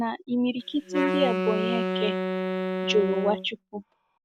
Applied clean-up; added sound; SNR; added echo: none; Wind instrument, woodwind instrument; 1 dB; none.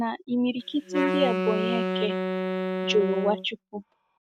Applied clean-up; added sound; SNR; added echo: neural mask model RNNoise.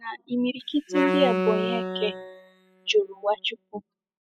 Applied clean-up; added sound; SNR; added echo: classical method spectral subtraction.